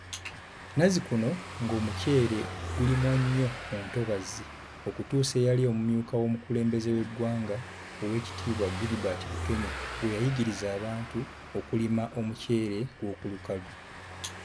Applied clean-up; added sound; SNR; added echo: none; Car passing by / Engine; 10 dB; none.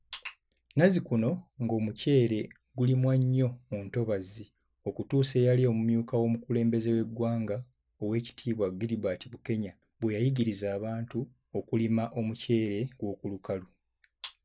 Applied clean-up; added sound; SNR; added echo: none; none; none; none.